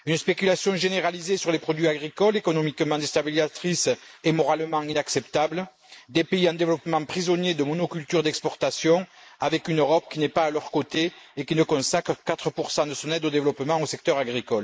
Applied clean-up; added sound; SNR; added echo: neural mask model Resemble Enhance denoiser.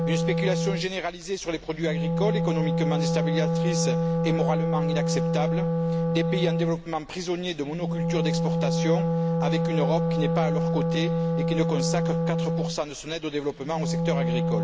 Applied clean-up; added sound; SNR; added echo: none; Wind instrument, woodwind instrument; -5 dB; none.